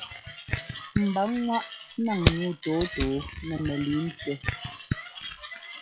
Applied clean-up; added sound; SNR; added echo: classical method log-MMSE.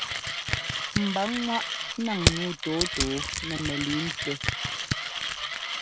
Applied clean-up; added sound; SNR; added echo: none; Crushing + Mechanisms; -2 dB; none.